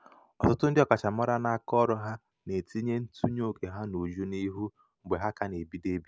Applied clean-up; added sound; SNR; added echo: none; none; none; none.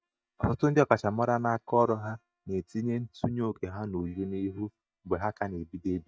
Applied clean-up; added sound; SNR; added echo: neural mask model DeepFilterNet 3.